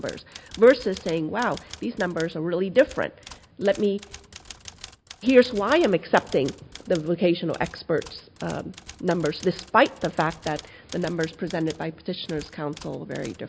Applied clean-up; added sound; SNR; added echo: none; Typewriter; 20 dB; none.